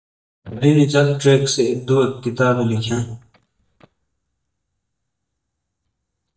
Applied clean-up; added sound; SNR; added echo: neural mask model DeepFilterNet 3.